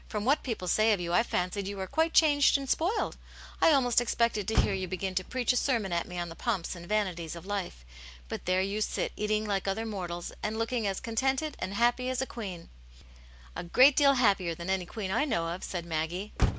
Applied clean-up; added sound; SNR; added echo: none; Motor vehicle (road); 11 dB; none.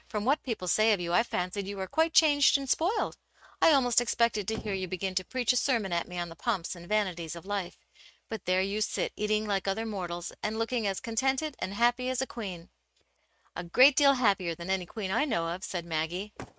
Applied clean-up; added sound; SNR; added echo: neural mask model RNNoise.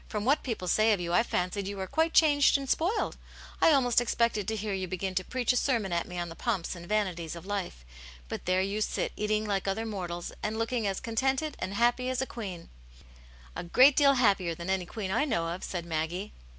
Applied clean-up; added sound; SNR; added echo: none; none; none; none.